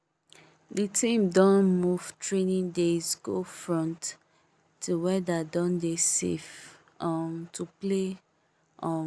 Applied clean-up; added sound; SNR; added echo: none; none; none; none.